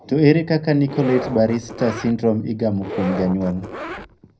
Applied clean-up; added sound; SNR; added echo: none; Zipper (clothing); 12 dB; reverberation time 0.4 s.